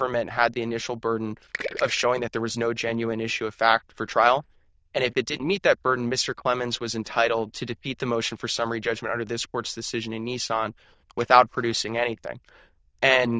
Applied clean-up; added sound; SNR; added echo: neural diffusion model UNIVERSE++.